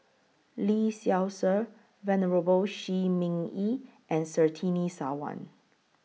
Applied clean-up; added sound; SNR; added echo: none; none; none; none.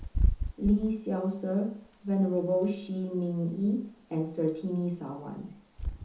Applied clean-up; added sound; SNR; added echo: none; Wind / Bird; 5 dB; reverberation time 0.6 s.